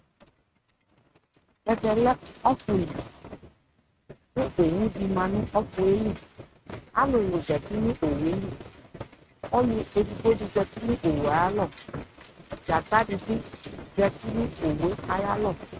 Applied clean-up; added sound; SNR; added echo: neural mask model RNNoise.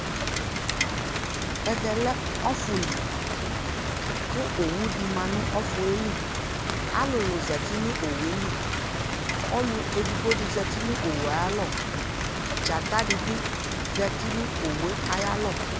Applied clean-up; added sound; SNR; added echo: none; Rain; -2 dB; none.